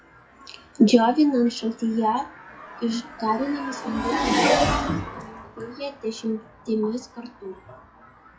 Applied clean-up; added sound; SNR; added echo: classical method WPE with log-MMSE.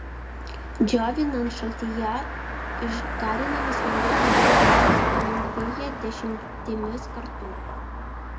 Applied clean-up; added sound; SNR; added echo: none; Car passing by; -5 dB; reverberation time 1.2 s.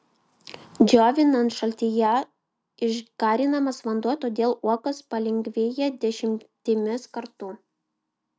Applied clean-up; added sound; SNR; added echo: none; none; none; none.